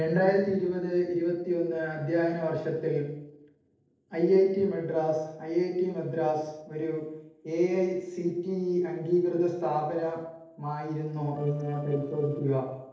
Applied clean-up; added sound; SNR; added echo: neural separator model SepFormer DNS4.